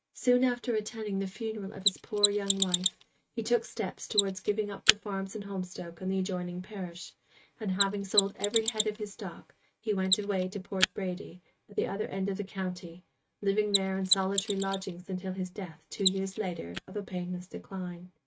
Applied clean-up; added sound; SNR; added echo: neural mask model RNNoise.